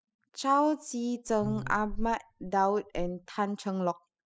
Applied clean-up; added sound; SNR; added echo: classical method spectral subtraction.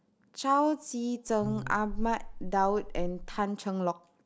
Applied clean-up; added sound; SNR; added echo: none; Buzz; 5 dB; none.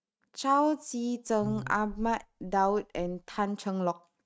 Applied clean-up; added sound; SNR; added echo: neural mask model RNNoise.